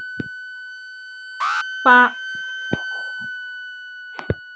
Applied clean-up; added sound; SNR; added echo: none; Alarm + Wind instrument, woodwind instrument; 6 dB; none.